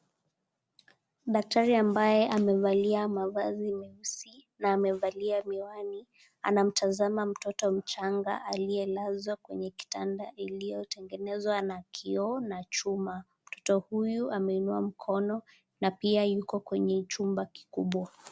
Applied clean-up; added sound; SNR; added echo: none; none; none; none.